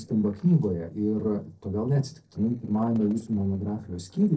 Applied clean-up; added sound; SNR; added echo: neural separator model SepFormer DNS4.